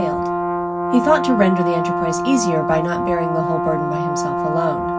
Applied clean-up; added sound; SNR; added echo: none; Brass instrument; 0 dB; reverberation time 0.4 s.